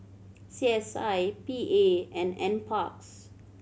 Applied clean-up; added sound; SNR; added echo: none; none; none; none.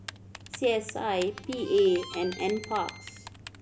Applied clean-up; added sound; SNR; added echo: none; Typing + Harmonica; 15 dB; none.